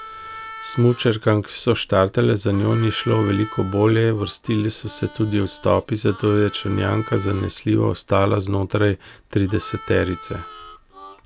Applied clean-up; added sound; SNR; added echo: none; Harmonica; 18 dB; none.